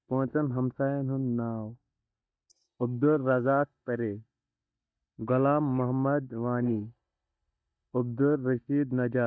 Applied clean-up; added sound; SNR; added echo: neural mask model DeepFilterNet 3.